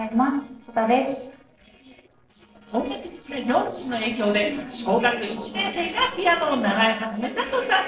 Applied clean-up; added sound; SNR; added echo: neural separator model SepFormer DNS4.